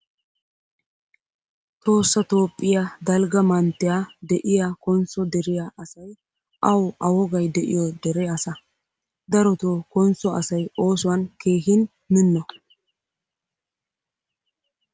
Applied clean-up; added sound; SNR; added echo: none; none; none; none.